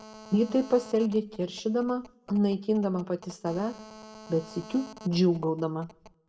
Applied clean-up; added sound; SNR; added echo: none; Telephone; 20 dB; reverberation time 0.6 s.